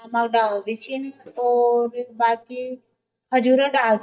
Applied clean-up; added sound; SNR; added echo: neural mask model DeepFilterNet 3.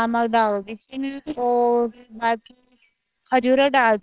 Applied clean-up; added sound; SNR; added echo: neural separator model SepFormer WHAMR!.